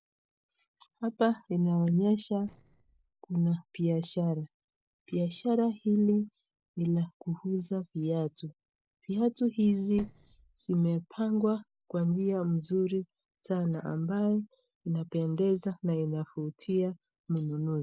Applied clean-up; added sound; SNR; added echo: neural separator model SepFormer DNS4.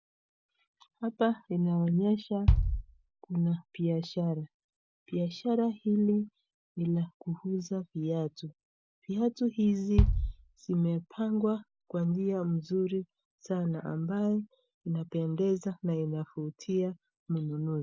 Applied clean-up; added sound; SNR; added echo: none; Bass drum; -1 dB; none.